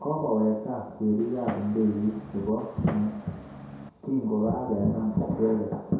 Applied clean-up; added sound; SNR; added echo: none; Fireworks; 12 dB; reverberation time 0.7 s.